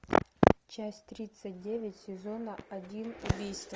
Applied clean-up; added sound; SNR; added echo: none; none; none; none.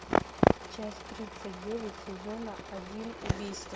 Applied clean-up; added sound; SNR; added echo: none; Engine / Mechanisms; 12 dB; none.